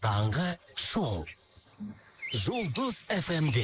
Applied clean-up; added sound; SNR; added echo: neural mask model Resemble Enhance denoiser.